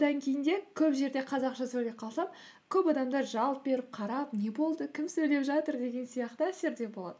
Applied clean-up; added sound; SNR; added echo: none; none; none; none.